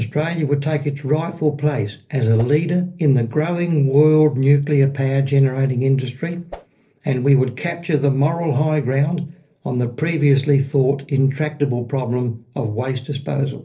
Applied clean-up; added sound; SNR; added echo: neural separator model SepFormer DNS4.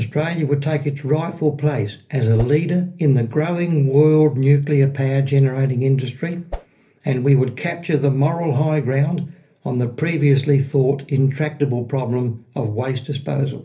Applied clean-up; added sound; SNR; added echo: none; Whoosh, swoosh, swish; 13 dB; reverberation time 0.3 s.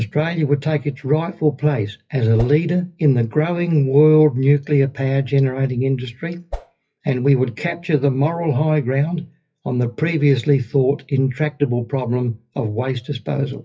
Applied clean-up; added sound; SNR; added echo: classical method WPE with log-MMSE.